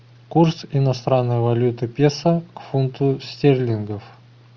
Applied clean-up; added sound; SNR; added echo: none; none; none; none.